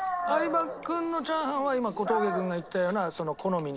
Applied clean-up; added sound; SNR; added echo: none; Dog; 7 dB; none.